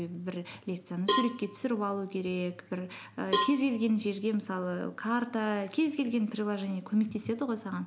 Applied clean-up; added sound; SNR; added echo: none; Cowbell; 5 dB; none.